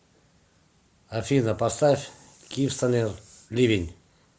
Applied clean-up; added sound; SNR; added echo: none; none; none; none.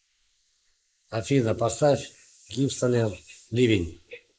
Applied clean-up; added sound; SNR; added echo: neural mask model Resemble Enhance denoiser.